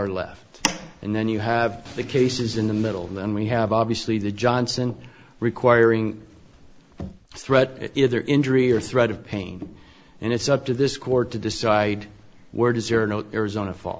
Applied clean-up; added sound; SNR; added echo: none; none; none; none.